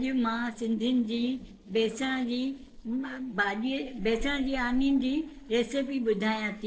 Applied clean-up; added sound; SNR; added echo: neural separator model SepFormer DNS4.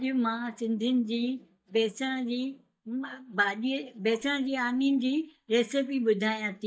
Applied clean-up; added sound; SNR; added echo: neural mask model DeepFilterNet 3.